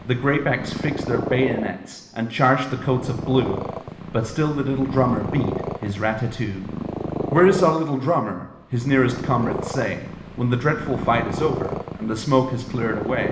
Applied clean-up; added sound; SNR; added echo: none; Purr; 8 dB; reverberation time 1.1 s.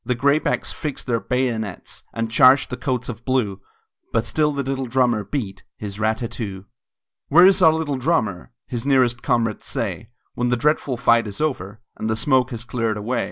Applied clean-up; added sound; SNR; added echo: none; none; none; none.